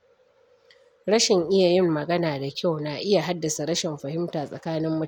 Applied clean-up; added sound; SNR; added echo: none; none; none; none.